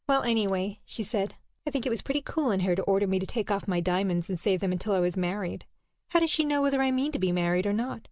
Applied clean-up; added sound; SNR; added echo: none; none; none; none.